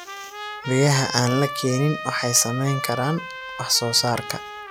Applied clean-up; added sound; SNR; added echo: none; Trumpet; 10 dB; none.